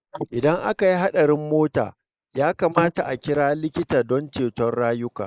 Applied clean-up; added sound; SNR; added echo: neural mask model Resemble Enhance denoiser.